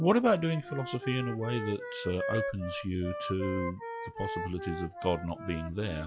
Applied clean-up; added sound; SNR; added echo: classical method log-MMSE.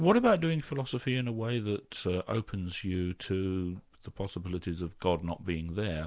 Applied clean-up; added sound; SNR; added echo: none; none; none; none.